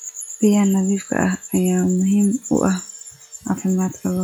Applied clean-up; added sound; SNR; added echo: classical method log-MMSE.